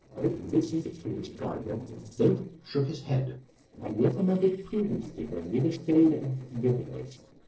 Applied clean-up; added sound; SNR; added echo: neural separator model SepFormer DNS4.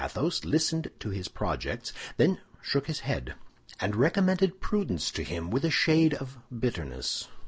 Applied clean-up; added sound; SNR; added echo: none; none; none; none.